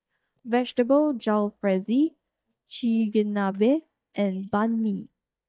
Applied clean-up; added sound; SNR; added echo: neural mask model DeepFilterNet 3.